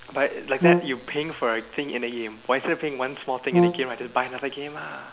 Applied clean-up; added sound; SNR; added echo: none; Brass instrument; -3 dB; none.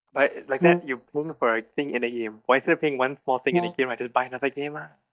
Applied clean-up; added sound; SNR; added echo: neural mask model DeepFilterNet 3.